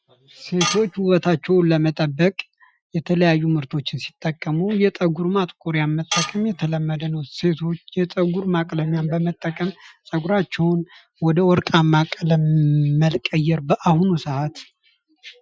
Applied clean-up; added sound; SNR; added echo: classical method Wiener filter.